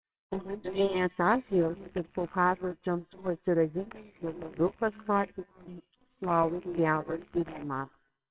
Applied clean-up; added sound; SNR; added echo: neural separator model SepFormer WHAMR!.